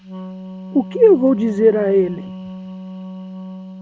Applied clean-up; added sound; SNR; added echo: none; Wind instrument, woodwind instrument; 13 dB; none.